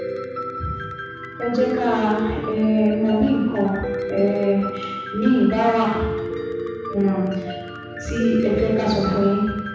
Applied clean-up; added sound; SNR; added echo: none; Piano; 7 dB; reverberation time 1.1 s.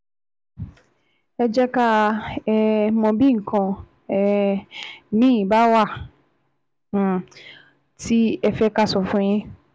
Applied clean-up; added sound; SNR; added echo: none; none; none; none.